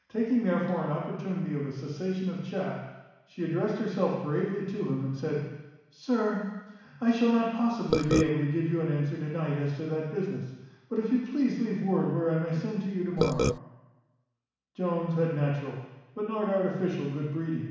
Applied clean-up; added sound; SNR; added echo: none; Burping, eructation; -3 dB; reverberation time 1.1 s.